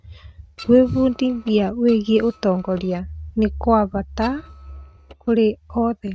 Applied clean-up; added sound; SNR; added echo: neural mask model RNNoise.